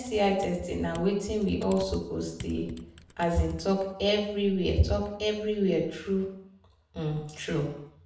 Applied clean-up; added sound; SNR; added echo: none; Computer keyboard; 19 dB; reverberation time 0.6 s.